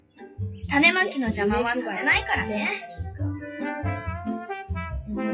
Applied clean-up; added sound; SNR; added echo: classical method WPE with log-MMSE.